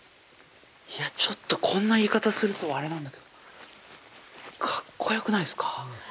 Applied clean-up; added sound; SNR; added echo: none; none; none; none.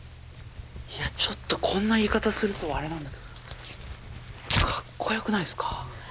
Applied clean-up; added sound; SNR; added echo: none; Tearing; 6 dB; none.